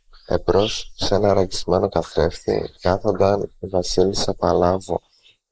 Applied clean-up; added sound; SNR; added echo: neural mask model Resemble Enhance denoiser.